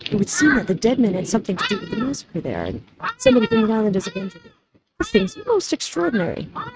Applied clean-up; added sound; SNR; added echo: neural mask model RNNoise.